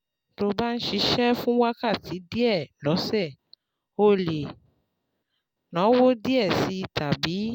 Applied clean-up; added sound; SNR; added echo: none; none; none; none.